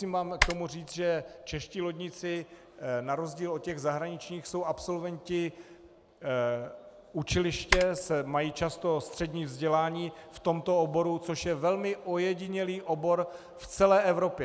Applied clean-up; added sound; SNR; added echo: none; Typing; 5 dB; none.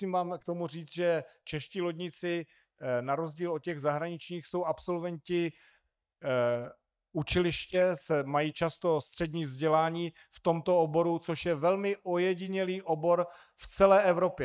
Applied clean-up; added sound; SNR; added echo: neural mask model DeepFilterNet 3.